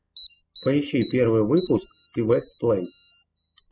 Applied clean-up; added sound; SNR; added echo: classical method spectral subtraction.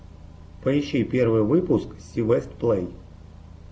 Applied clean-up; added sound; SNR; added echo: none; none; none; none.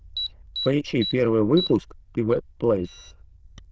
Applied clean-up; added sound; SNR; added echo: neural diffusion model UNIVERSE++.